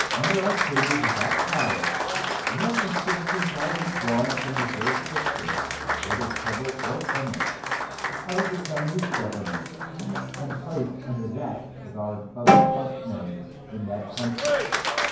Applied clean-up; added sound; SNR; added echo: none; Applause; -4 dB; reverberation time 0.9 s.